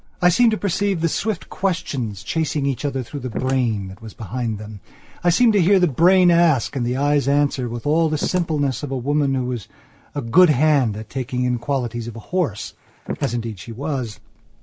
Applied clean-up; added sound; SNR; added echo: neural mask model Resemble Enhance denoiser.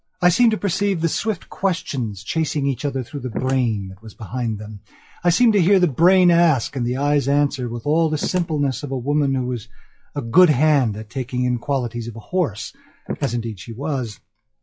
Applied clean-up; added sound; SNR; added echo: classical method log-MMSE.